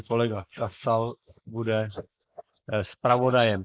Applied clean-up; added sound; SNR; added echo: neural mask model Resemble Enhance denoiser.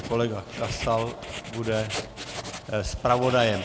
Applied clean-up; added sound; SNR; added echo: none; Writing; 10 dB; none.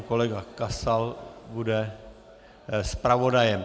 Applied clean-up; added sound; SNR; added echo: none; none; none; none.